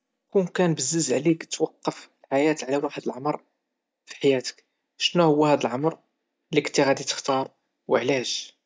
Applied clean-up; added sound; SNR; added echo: neural mask model DeepFilterNet 3.